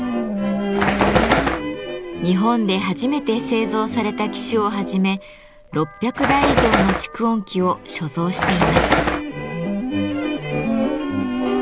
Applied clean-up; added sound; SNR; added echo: none; Bird; -3 dB; none.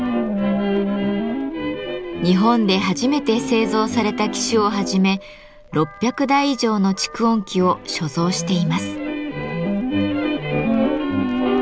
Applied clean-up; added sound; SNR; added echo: none; none; none; none.